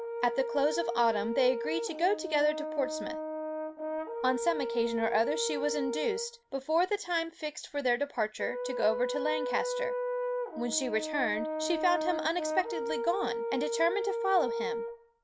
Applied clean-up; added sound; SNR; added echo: none; Brass instrument; 3 dB; none.